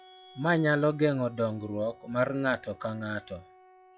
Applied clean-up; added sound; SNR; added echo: classical method log-MMSE.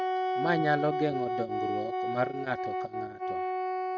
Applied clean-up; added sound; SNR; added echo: neural mask model RNNoise.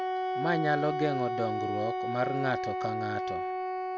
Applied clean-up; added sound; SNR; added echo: none; Wind instrument, woodwind instrument; -1 dB; none.